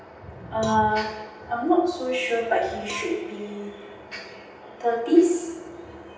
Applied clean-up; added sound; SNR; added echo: none; Cowbell; 19 dB; reverberation time 0.8 s.